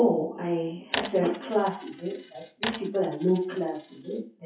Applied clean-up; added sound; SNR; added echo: classical method WPE with log-MMSE.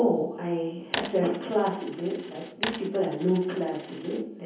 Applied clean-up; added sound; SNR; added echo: none; Coin (dropping); 11 dB; reverberation time 0.7 s.